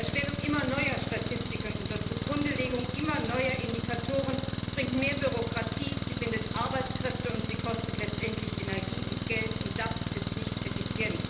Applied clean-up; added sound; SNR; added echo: none; Engine; 0 dB; reverberation time 1.0 s.